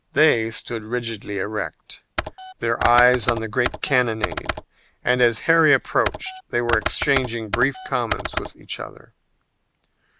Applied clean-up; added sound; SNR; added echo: none; Computer keyboard; 5 dB; none.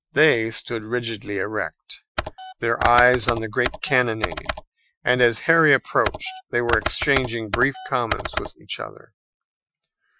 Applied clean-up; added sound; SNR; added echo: classical method Wiener filter.